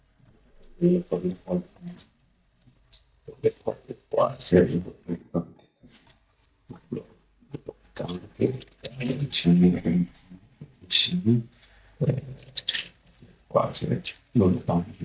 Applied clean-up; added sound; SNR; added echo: neural mask model DeepFilterNet 3.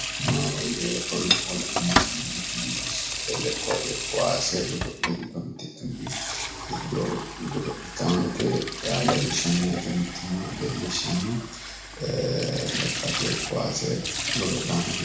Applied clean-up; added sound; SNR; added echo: none; Sink (filling or washing) / Water tap, faucet; 2 dB; reverberation time 0.6 s.